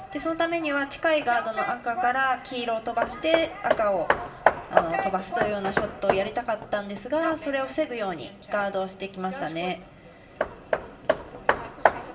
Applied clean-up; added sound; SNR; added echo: none; Hammer; 3 dB; reverberation time 1.3 s.